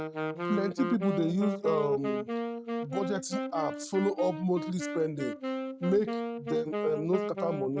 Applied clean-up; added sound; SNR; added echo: neural mask model RNNoise.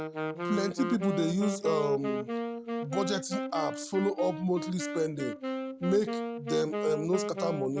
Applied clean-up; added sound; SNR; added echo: none; Wind instrument, woodwind instrument; 4 dB; none.